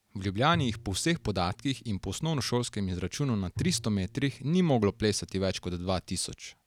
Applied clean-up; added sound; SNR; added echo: none; Bowed string instrument; 16 dB; none.